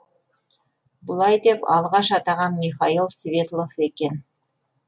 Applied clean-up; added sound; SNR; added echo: none; none; none; none.